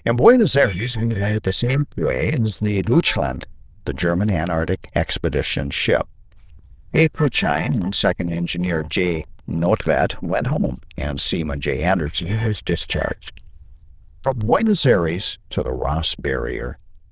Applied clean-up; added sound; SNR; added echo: neural diffusion model UNIVERSE++.